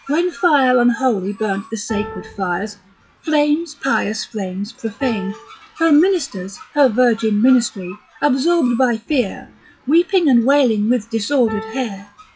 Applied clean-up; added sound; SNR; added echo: classical method log-MMSE.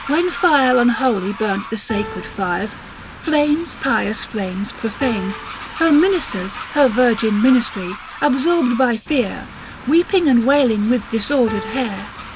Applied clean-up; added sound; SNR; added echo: none; Train + Piano; 14 dB; none.